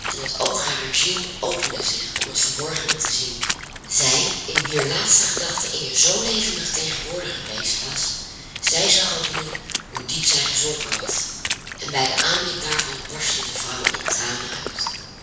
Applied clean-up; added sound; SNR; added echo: none; Water / Splash, splatter; 7 dB; reverberation time 1.1 s.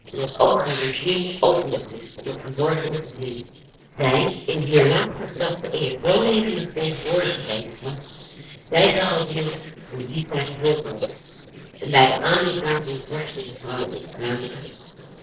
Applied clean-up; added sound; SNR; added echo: neural separator model SepFormer DNS4.